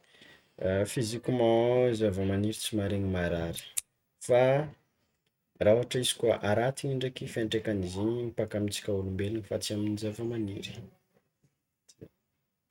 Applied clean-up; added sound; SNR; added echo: neural mask model RNNoise.